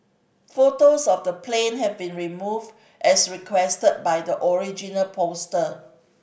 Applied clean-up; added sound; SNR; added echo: none; none; none; none.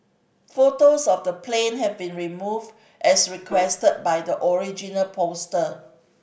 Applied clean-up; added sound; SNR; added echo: none; Piano; 20 dB; none.